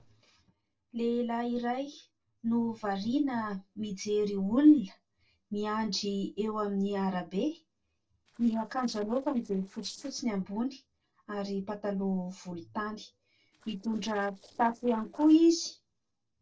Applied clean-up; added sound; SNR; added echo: neural separator model SepFormer DNS4.